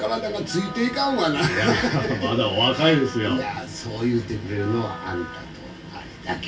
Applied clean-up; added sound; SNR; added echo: none; Wind instrument, woodwind instrument; 16 dB; reverberation time 0.2 s.